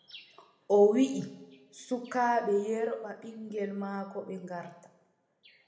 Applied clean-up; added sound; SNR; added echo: none; none; none; reverberation time 0.8 s.